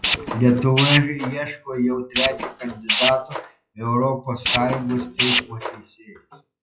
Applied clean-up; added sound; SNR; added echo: classical method log-MMSE.